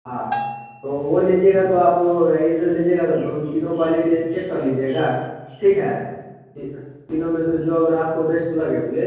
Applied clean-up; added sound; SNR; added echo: none; Bell; 12 dB; reverberation time 1.3 s.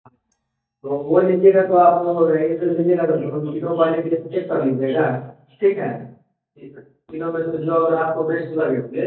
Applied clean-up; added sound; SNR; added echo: neural mask model DeepFilterNet 3.